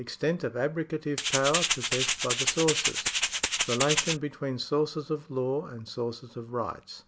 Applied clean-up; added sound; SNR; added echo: none; Rattle (instrument); -2 dB; none.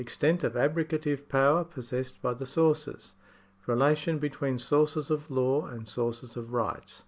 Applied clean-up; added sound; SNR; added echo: none; none; none; none.